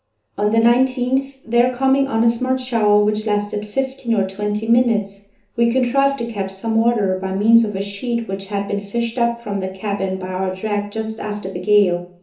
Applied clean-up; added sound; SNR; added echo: none; none; none; reverberation time 0.8 s.